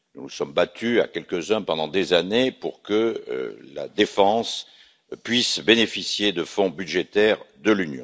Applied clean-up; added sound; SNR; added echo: none; none; none; none.